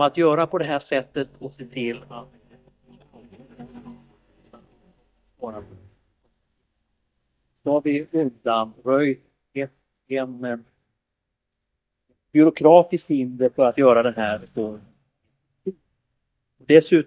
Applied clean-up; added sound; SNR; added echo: neural mask model DeepFilterNet 3.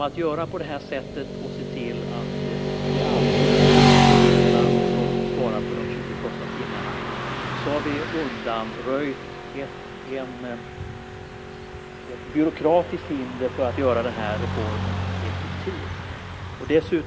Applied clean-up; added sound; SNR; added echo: none; Motorcycle / Traffic noise, roadway noise; -5 dB; none.